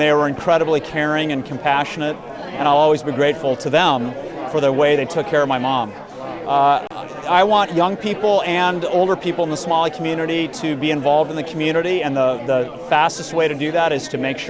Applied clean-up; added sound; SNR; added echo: none; none; none; none.